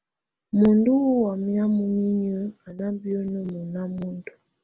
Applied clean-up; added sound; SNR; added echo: none; none; none; none.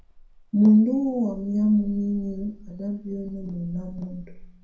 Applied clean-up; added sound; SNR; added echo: none; Fire; 19 dB; reverberation time 0.5 s.